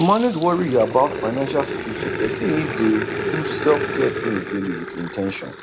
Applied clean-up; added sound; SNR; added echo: none; Growling; 5 dB; none.